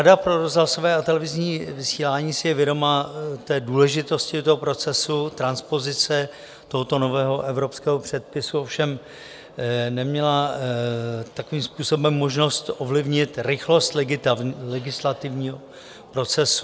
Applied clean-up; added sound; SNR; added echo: none; none; none; none.